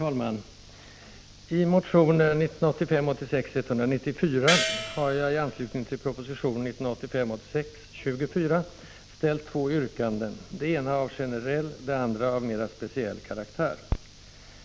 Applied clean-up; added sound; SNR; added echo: none; Gong; 2 dB; none.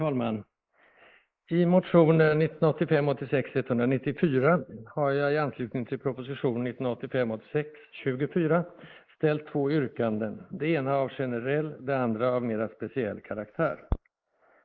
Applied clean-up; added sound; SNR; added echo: neural mask model Resemble Enhance denoiser.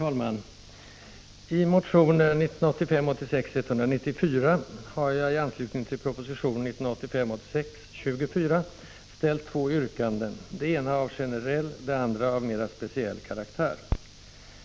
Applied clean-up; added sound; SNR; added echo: none; none; none; none.